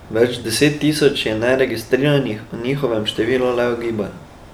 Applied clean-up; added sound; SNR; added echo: none; none; none; none.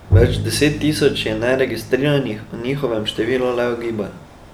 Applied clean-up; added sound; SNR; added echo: none; Bowed string instrument; 4 dB; none.